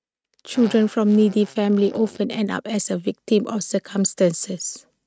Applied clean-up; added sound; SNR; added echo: neural mask model RNNoise.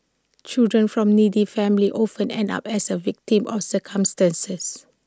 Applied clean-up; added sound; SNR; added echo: none; none; none; none.